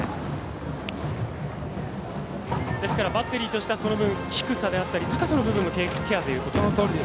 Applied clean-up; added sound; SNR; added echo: none; none; none; none.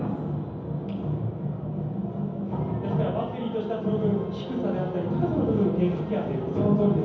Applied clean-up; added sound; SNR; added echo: none; none; none; reverberation time 0.9 s.